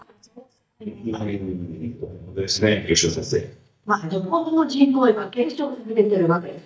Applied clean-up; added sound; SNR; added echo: neural mask model DeepFilterNet 3.